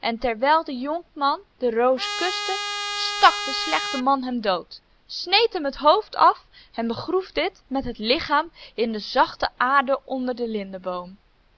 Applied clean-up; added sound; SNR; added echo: none; Trumpet; 6 dB; none.